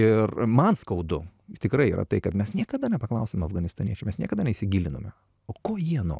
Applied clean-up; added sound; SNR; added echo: none; none; none; none.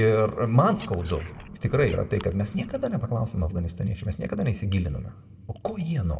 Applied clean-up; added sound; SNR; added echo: none; Frog; 17 dB; reverberation time 0.8 s.